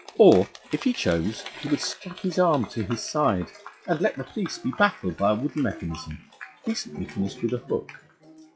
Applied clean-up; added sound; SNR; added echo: classical method log-MMSE.